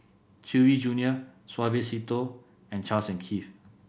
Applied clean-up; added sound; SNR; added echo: none; none; none; none.